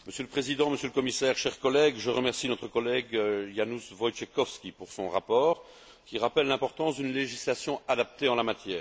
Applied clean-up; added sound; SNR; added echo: none; none; none; none.